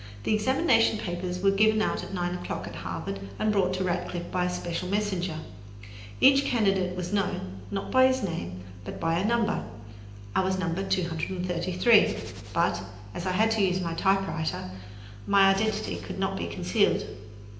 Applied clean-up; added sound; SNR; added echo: none; Hands; 17 dB; reverberation time 0.8 s.